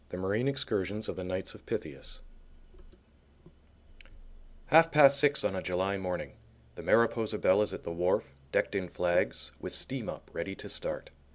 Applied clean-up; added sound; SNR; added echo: none; none; none; none.